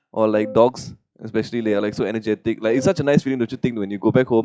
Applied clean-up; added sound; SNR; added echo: classical method log-MMSE.